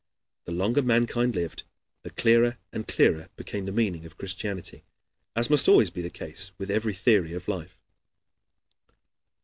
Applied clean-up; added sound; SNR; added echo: none; none; none; none.